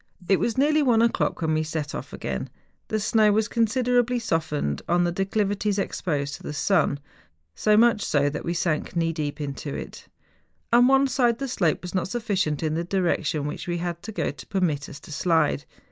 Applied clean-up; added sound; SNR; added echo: neural mask model Resemble Enhance denoiser.